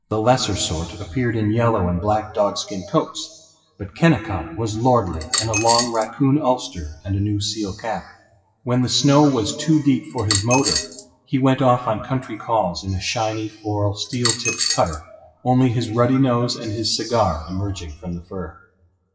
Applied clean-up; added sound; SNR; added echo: classical method WPE with log-MMSE.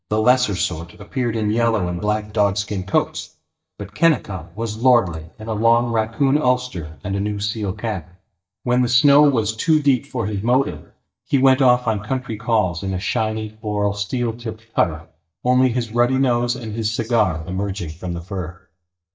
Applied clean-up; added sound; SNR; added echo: neural mask model DeepFilterNet 3.